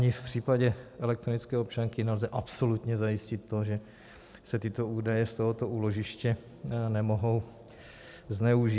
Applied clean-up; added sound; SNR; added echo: none; none; none; none.